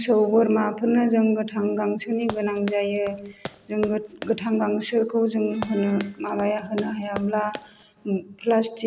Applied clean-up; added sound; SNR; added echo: none; Run; 15 dB; none.